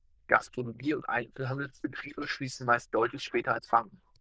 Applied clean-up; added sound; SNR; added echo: neural diffusion model UNIVERSE++.